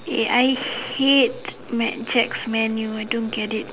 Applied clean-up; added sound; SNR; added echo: none; none; none; none.